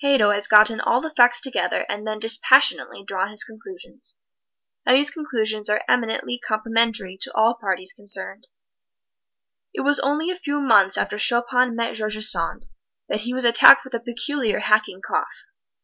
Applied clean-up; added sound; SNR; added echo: none; none; none; none.